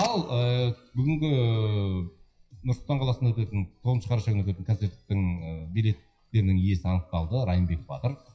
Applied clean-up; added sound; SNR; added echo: classical method WPE with log-MMSE.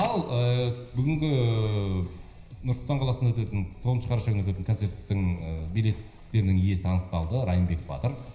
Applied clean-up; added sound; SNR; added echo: none; Livestock, farm animals, working animals; 18 dB; reverberation time 0.9 s.